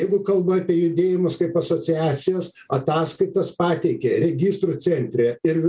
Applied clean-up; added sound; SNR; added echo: none; none; none; none.